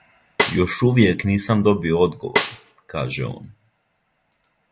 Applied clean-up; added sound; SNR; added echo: none; Snare drum; 6 dB; none.